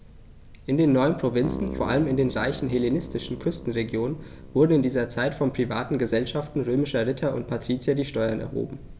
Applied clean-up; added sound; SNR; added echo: none; Keyboard (musical); 12 dB; none.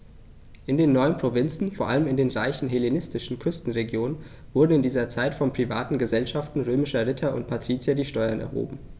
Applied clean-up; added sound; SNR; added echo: none; none; none; none.